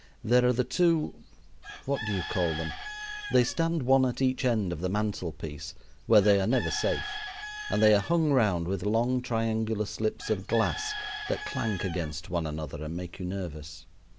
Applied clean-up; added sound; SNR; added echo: none; Bird / Chicken, rooster; 13 dB; none.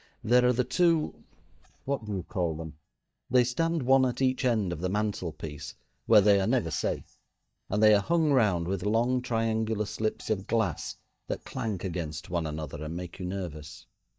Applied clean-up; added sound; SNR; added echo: neural mask model DeepFilterNet 3.